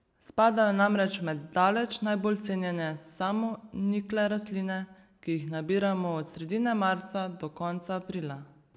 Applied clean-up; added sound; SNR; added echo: none; none; none; none.